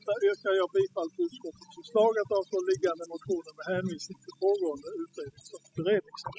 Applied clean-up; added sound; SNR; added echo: classical method spectral subtraction.